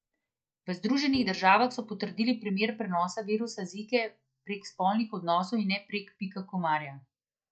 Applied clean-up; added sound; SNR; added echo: neural mask model DeepFilterNet 3.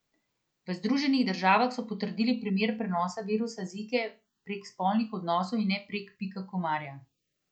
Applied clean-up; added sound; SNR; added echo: none; none; none; none.